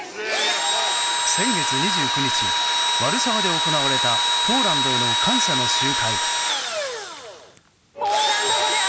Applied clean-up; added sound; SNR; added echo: none; Engine / Drill; -5 dB; none.